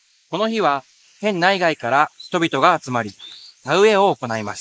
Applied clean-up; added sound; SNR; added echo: neural mask model Resemble Enhance denoiser.